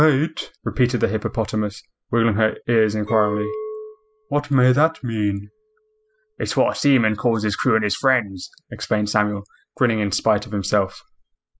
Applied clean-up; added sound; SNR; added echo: classical method spectral subtraction.